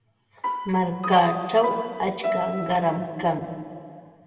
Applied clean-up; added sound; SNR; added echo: none; Piano; 7 dB; reverberation time 2.0 s.